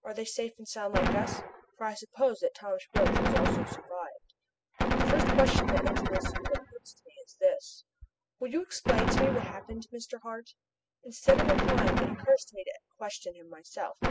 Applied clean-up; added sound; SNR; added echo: classical method spectral subtraction.